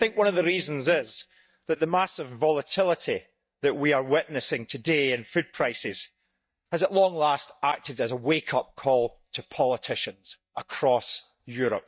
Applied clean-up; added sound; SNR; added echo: neural mask model DeepFilterNet 3.